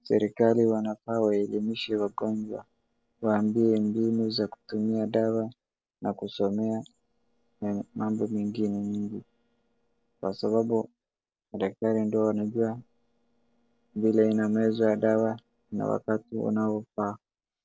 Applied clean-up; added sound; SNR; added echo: neural separator model SepFormer DNS4.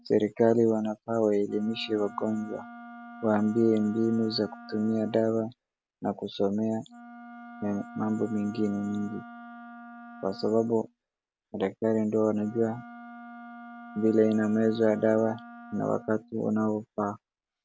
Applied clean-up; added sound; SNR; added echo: none; Wind instrument, woodwind instrument; 18 dB; none.